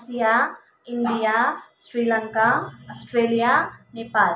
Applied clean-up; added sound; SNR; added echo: none; none; none; none.